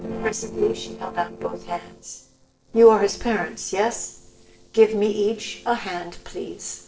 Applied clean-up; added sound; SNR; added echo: neural separator model SepFormer DNS4.